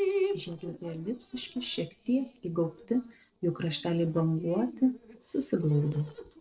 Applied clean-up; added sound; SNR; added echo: neural separator model SepFormer DNS4.